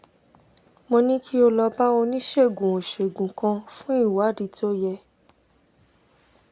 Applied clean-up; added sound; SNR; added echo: none; none; none; none.